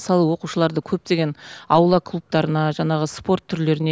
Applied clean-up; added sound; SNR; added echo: none; none; none; none.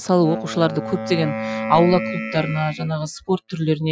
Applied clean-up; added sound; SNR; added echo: classical method Wiener filter.